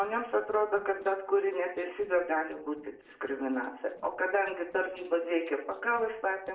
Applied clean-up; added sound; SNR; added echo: neural separator model SepFormer DNS4.